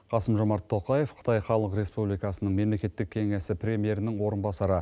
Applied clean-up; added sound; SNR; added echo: none; none; none; none.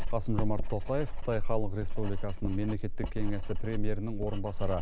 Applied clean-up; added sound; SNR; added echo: none; Writing; -5 dB; none.